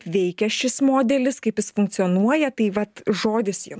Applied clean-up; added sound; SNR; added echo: none; none; none; none.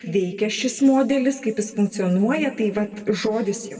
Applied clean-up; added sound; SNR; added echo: none; none; none; reverberation time 1.4 s.